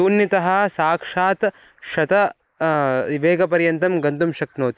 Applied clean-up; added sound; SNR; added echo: neural mask model Resemble Enhance denoiser.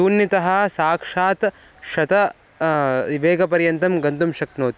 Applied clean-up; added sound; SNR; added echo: none; none; none; none.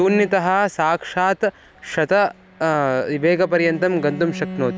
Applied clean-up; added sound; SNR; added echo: none; Bowed string instrument; 16 dB; none.